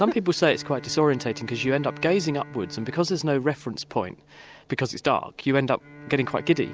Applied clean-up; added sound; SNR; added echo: none; Bowed string instrument; 19 dB; none.